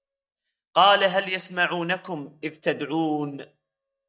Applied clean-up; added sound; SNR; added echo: neural mask model DeepFilterNet 3.